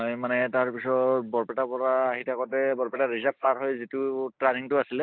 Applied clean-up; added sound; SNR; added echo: neural mask model Resemble Enhance denoiser.